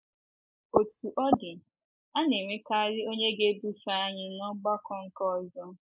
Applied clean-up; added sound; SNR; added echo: neural mask model Resemble Enhance denoiser.